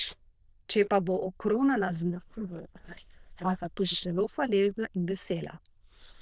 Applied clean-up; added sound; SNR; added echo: neural diffusion model UNIVERSE++.